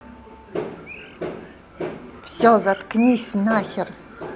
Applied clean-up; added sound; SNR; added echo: none; Bird; 17 dB; none.